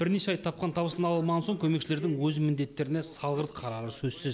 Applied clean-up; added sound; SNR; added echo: none; none; none; none.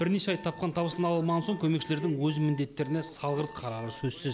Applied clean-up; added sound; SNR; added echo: none; Alarm; 20 dB; none.